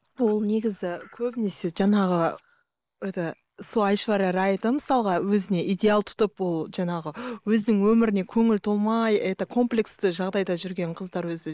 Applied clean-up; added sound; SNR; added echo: neural mask model Resemble Enhance denoiser.